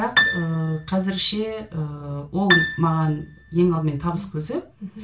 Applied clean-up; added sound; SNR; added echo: none; Piano; 2 dB; reverberation time 0.2 s.